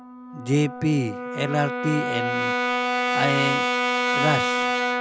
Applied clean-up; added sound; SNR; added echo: none; Brass instrument; -2 dB; none.